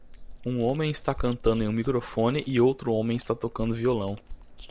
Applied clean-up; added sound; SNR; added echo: none; Chewing, mastication; 12 dB; none.